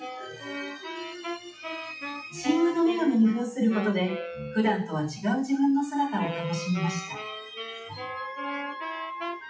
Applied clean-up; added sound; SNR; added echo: classical method WPE with log-MMSE.